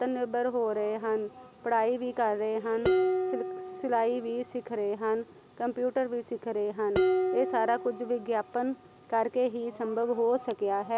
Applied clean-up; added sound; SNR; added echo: none; Dishes, pots, and pans; 5 dB; none.